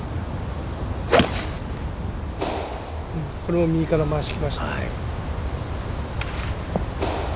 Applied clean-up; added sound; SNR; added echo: none; Clapping; 13 dB; none.